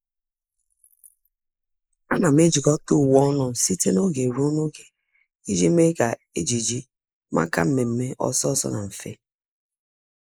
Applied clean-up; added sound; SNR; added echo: neural mask model Resemble Enhance denoiser.